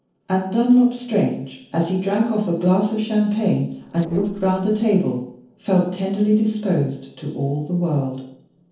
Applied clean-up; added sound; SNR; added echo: neural separator model SepFormer DNS4.